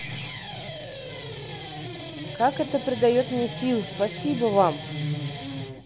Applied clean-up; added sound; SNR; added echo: none; Guitar; 7 dB; none.